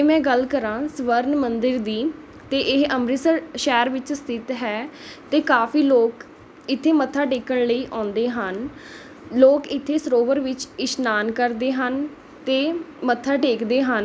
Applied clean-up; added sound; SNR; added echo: none; none; none; none.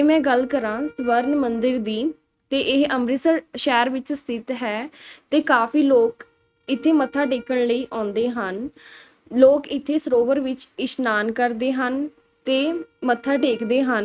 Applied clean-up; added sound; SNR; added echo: neural mask model RNNoise.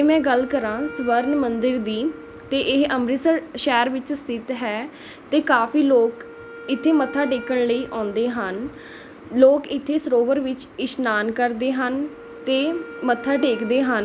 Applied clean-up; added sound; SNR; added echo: none; Wind instrument, woodwind instrument; 18 dB; none.